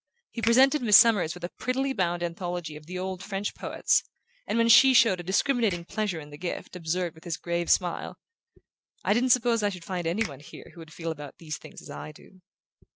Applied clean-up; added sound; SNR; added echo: neural separator model SepFormer DNS4.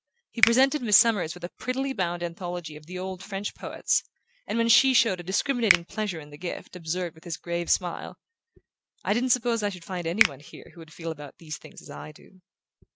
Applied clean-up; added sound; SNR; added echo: none; Finger snapping; 5 dB; none.